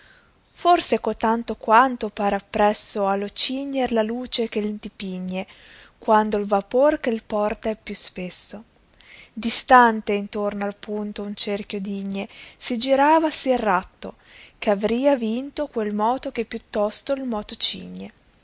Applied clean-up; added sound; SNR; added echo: none; none; none; none.